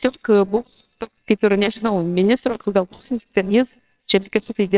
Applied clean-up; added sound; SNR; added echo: neural separator model SepFormer WHAMR!.